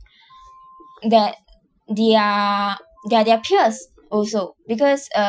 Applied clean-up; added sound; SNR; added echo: classical method Wiener filter.